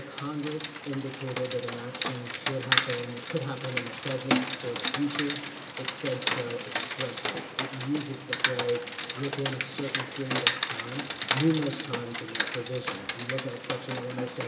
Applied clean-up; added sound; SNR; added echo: none; Rain; -3 dB; reverberation time 0.2 s.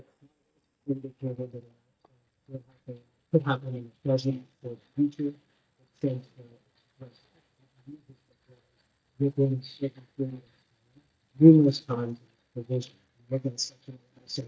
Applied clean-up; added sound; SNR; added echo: neural mask model DeepFilterNet 3.